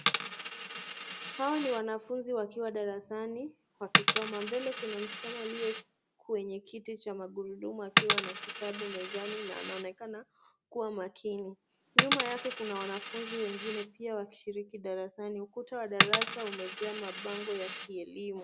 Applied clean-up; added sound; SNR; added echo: none; Coin (dropping); -3 dB; none.